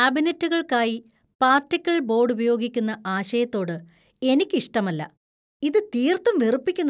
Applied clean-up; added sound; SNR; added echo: none; none; none; none.